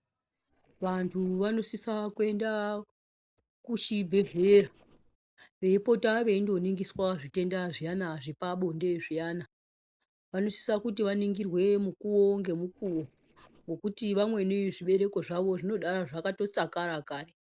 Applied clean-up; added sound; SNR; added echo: neural separator model SepFormer DNS4.